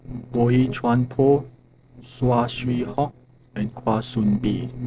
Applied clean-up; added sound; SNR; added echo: neural separator model SepFormer DNS4.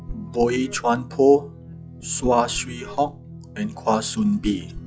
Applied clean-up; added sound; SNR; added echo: classical method log-MMSE.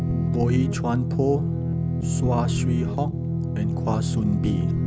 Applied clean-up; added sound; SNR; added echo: none; Guitar; -4 dB; none.